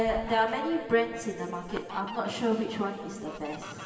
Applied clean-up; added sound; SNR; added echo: none; Fowl; 15 dB; reverberation time 2.6 s.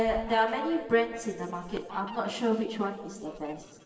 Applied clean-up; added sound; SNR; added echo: neural separator model SepFormer DNS4.